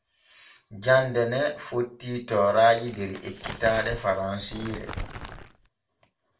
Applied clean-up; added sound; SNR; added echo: none; Crumpling, crinkling; 12 dB; reverberation time 0.2 s.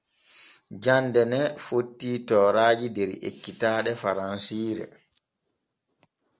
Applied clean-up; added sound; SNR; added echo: none; none; none; none.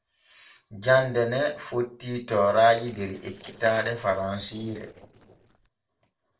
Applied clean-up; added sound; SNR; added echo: neural separator model SepFormer DNS4.